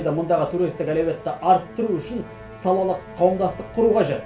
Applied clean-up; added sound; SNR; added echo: none; Musical instrument; 18 dB; reverberation time 0.3 s.